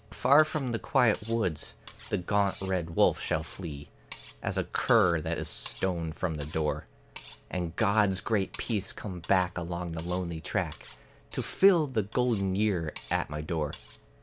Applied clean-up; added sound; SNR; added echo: none; Cutlery, silverware; 18 dB; none.